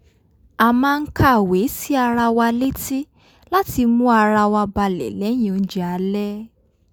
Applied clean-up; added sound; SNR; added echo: none; none; none; none.